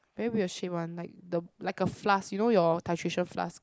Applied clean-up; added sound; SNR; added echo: neural mask model Resemble Enhance denoiser.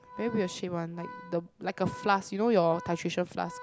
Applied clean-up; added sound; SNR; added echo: none; Organ; 17 dB; none.